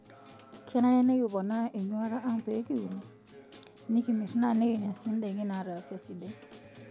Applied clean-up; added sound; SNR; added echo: none; Acoustic guitar; 20 dB; none.